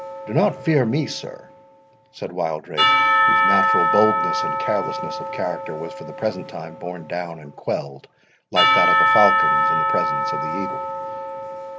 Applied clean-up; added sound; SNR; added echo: none; Church bell / Percussion; -4 dB; none.